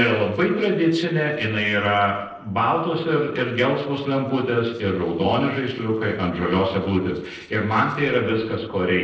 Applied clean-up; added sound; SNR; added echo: neural separator model SepFormer DNS4.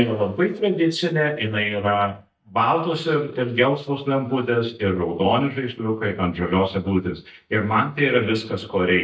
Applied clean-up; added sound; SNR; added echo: neural mask model DeepFilterNet 3.